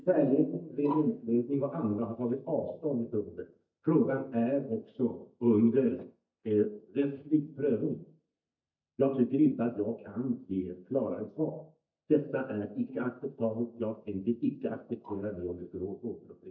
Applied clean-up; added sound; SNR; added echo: neural mask model DeepFilterNet 3.